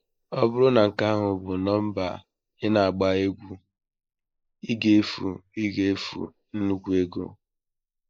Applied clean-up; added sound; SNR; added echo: neural mask model Resemble Enhance denoiser.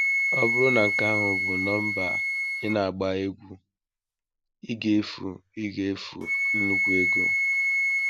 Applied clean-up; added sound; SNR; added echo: none; Wind instrument, woodwind instrument; -2 dB; none.